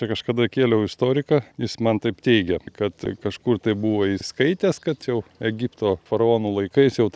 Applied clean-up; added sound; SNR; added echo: none; none; none; none.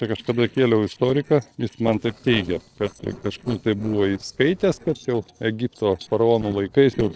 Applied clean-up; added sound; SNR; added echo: neural separator model SepFormer DNS4.